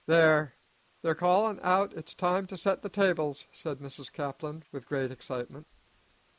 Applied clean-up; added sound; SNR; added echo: neural mask model Resemble Enhance denoiser.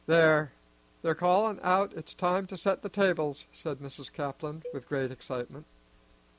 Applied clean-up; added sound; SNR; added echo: none; Cowbell; 19 dB; none.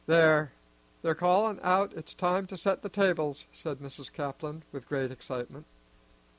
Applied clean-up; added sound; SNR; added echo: none; none; none; none.